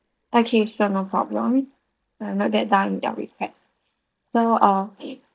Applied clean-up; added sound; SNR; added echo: neural mask model DeepFilterNet 3.